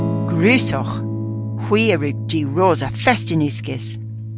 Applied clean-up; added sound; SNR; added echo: none; Electric guitar / Strum; 4 dB; none.